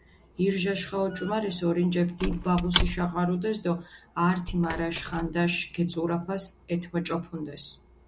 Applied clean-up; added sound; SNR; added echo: none; Squeak / Wood; 9 dB; none.